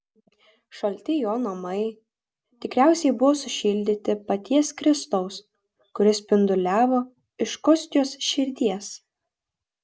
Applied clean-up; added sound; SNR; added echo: none; none; none; none.